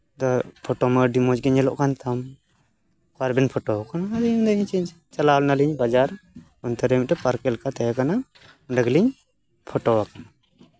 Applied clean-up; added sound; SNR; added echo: none; none; none; none.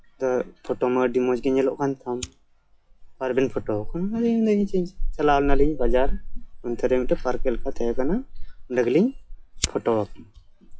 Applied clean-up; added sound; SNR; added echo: classical method WPE with log-MMSE.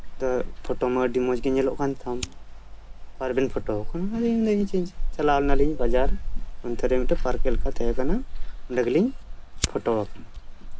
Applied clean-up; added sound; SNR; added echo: none; Fire; -1 dB; reverberation time 0.3 s.